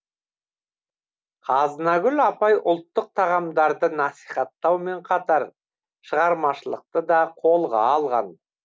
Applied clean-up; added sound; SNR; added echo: none; none; none; none.